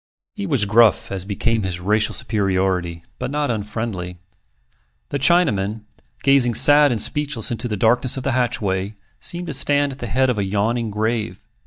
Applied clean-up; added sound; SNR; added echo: neural mask model DeepFilterNet 3.